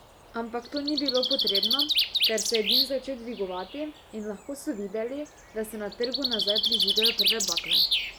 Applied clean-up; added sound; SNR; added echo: none; Bird; -4 dB; none.